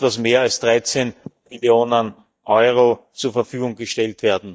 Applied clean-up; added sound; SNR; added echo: neural mask model DeepFilterNet 3.